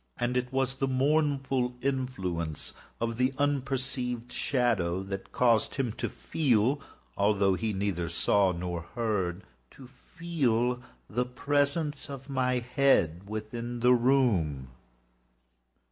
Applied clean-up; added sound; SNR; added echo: none; none; none; none.